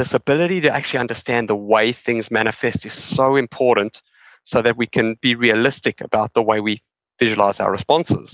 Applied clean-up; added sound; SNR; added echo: none; none; none; none.